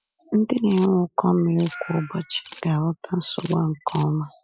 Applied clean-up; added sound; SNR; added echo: classical method spectral subtraction.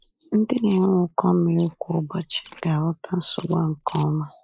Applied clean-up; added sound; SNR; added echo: neural mask model Resemble Enhance denoiser.